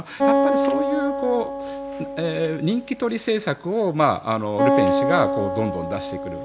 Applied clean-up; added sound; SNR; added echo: none; Acoustic guitar; 0 dB; none.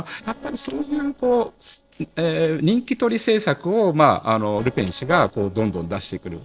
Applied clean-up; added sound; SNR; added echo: neural separator model SepFormer DNS4.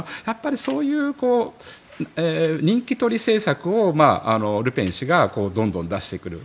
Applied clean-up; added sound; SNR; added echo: none; none; none; none.